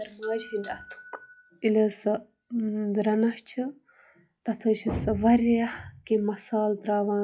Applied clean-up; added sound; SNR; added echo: classical method log-MMSE.